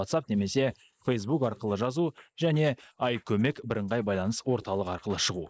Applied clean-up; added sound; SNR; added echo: neural mask model Resemble Enhance denoiser.